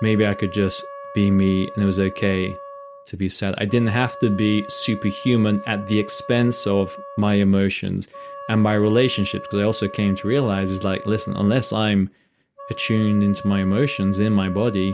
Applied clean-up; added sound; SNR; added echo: none; Wind instrument, woodwind instrument; 15 dB; none.